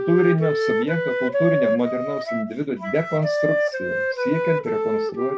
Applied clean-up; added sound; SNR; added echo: none; Wind instrument, woodwind instrument; -1 dB; none.